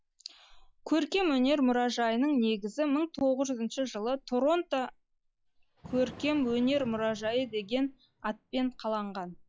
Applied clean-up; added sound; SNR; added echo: classical method log-MMSE.